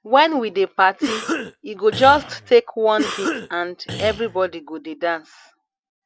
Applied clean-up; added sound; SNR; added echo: none; Cough; 8 dB; none.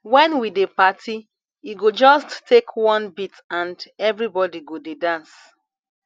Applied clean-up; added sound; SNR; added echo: none; none; none; none.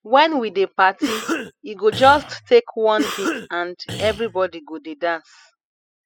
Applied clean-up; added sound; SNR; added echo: classical method spectral subtraction.